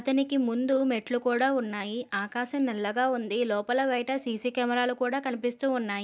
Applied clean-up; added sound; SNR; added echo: none; none; none; none.